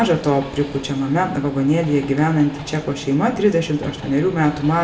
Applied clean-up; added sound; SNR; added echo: none; Train; 17 dB; reverberation time 0.6 s.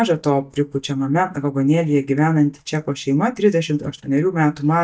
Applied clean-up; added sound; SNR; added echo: neural mask model DeepFilterNet 3.